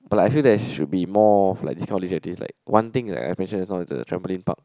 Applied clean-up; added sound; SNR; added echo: none; none; none; none.